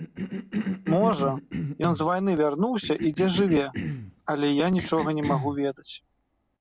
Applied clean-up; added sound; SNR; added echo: none; Cough; 8 dB; none.